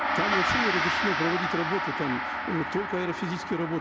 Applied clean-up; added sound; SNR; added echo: none; Gong; -2 dB; none.